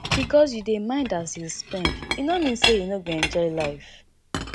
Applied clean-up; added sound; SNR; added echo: none; Chink, clink; 5 dB; none.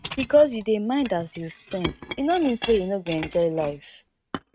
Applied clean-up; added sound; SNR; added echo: neural mask model RNNoise.